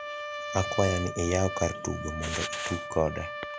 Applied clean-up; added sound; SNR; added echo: none; Trumpet; 6 dB; none.